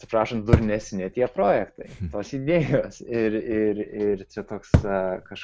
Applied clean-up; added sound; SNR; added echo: none; Thump, thud; -2 dB; none.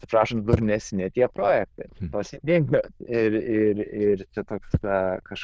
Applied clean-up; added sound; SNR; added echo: neural diffusion model UNIVERSE++.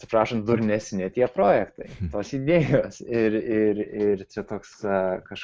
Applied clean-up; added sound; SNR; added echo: neural mask model Resemble Enhance denoiser.